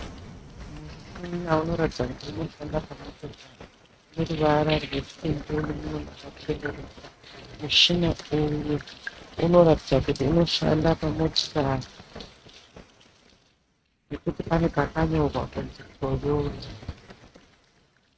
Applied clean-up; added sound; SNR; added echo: neural mask model RNNoise.